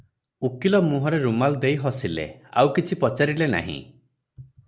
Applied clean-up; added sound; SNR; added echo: none; none; none; none.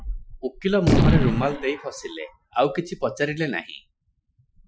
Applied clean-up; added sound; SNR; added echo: classical method Wiener filter.